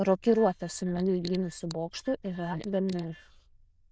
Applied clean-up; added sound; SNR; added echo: neural diffusion model UNIVERSE++.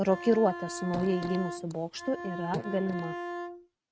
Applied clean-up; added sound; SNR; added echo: neural mask model RNNoise.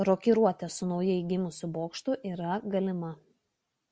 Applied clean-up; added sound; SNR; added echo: none; none; none; none.